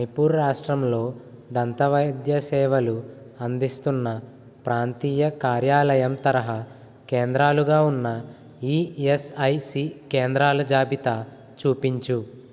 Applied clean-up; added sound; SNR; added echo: none; none; none; none.